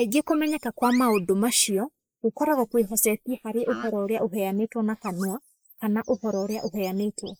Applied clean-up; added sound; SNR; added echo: neural mask model Resemble Enhance denoiser.